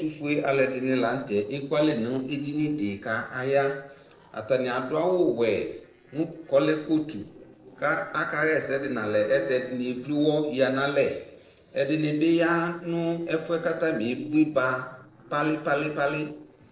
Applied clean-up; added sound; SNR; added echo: neural separator model SepFormer DNS4.